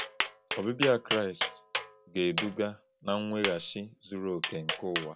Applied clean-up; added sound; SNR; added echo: none; Tap; 0 dB; none.